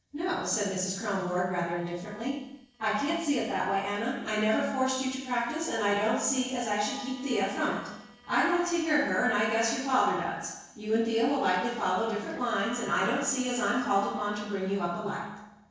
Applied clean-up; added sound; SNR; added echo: neural separator model SepFormer DNS4.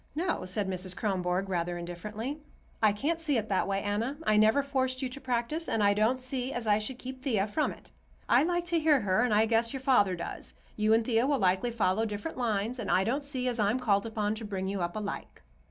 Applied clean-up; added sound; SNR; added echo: none; none; none; none.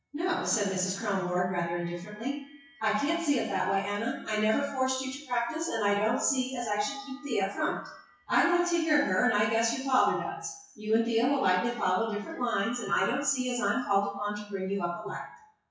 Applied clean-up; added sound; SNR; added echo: classical method WPE with log-MMSE.